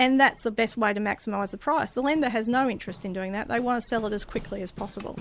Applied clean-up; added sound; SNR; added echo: none; Hammer; 20 dB; none.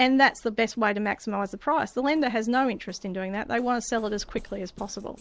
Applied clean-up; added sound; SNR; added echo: neural separator model SepFormer DNS4.